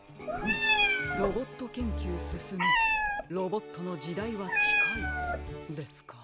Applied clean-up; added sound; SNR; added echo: none; Meow; -4 dB; none.